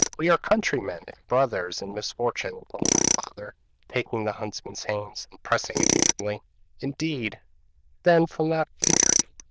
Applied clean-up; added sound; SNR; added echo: neural diffusion model UNIVERSE++.